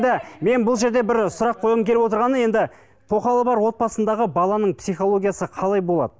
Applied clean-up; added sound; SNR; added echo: none; none; none; none.